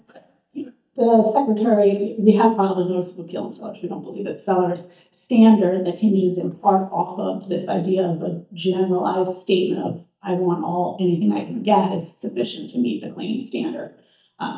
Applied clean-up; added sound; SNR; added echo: neural mask model DeepFilterNet 3.